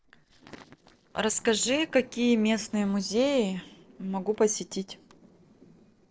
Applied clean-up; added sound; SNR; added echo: neural separator model SepFormer DNS4.